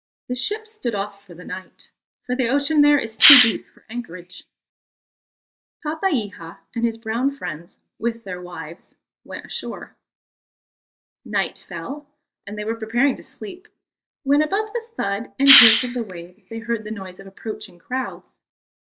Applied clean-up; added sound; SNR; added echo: neural mask model DeepFilterNet 3.